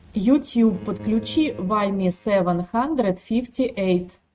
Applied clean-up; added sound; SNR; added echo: neural mask model RNNoise.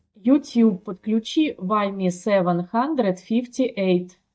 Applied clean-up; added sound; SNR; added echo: neural mask model DeepFilterNet 3.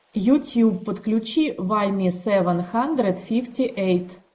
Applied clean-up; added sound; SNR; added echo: neural mask model Resemble Enhance denoiser.